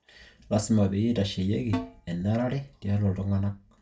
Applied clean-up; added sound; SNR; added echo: none; Snare drum; 11 dB; reverberation time 0.2 s.